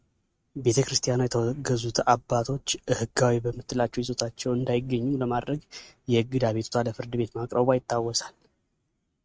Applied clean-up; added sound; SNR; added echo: neural mask model RNNoise.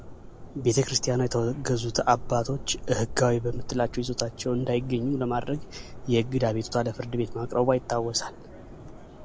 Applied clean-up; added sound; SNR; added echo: none; Subway, metro, underground; 11 dB; none.